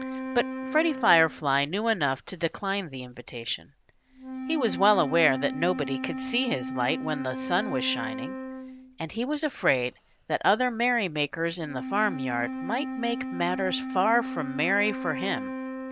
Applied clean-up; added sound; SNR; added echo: none; Wind instrument, woodwind instrument; 8 dB; none.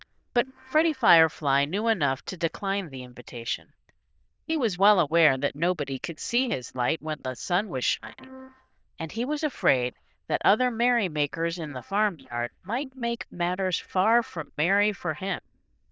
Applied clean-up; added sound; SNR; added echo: neural diffusion model UNIVERSE++.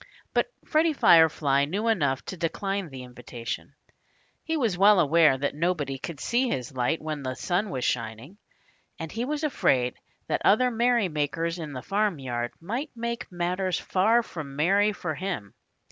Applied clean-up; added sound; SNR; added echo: none; none; none; none.